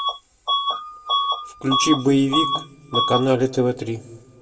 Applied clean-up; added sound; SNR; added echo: none; Bus / Alarm; 2 dB; reverberation time 1.1 s.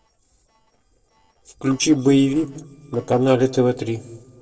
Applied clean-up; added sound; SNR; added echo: neural separator model SepFormer DNS4.